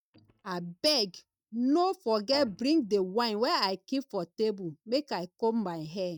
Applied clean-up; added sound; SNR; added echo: neural mask model DeepFilterNet 3.